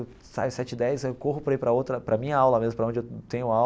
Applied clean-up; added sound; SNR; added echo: none; none; none; none.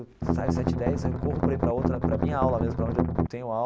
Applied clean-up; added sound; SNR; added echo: none; Strum; -5 dB; none.